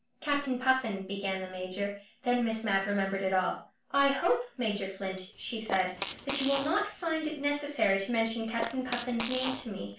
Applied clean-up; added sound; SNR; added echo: none; Fart; 8 dB; reverberation time 0.3 s.